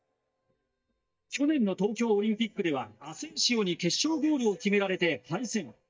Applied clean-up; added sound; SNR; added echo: neural mask model DeepFilterNet 3.